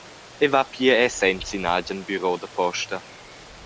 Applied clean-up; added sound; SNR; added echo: none; Rain; 19 dB; none.